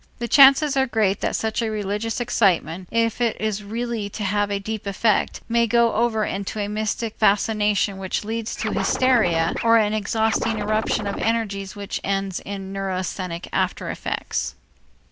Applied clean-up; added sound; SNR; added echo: none; Scratching (performance technique); 5 dB; none.